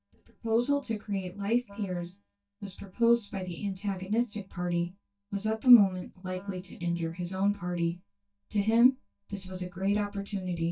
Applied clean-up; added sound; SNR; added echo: neural mask model DeepFilterNet 3.